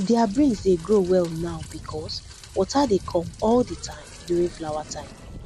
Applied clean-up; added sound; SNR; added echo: none; Rain; 15 dB; none.